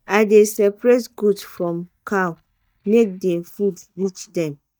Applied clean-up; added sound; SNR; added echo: neural mask model DeepFilterNet 3.